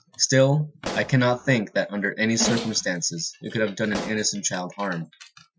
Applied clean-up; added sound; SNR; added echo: classical method Wiener filter.